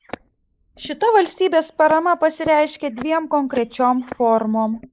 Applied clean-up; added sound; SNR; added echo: neural mask model Resemble Enhance denoiser.